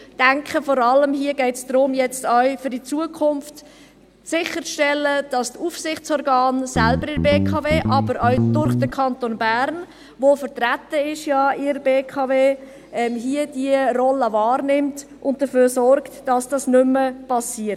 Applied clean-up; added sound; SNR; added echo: none; Guitar; 1 dB; none.